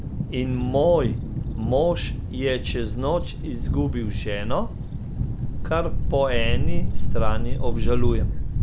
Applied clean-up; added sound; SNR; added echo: none; Thunder; -4 dB; none.